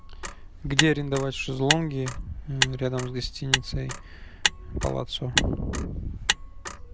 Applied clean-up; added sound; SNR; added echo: none; Motor vehicle (road); 2 dB; none.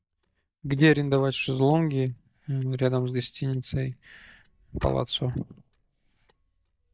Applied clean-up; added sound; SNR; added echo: neural mask model DeepFilterNet 3.